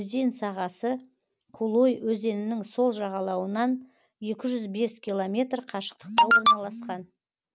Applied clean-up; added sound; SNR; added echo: none; none; none; none.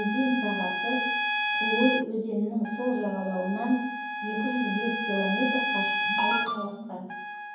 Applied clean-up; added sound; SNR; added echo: none; Trumpet; 1 dB; reverberation time 1.2 s.